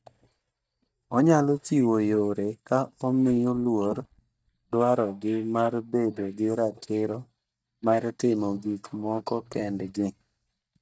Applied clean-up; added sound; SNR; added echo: neural mask model DeepFilterNet 3.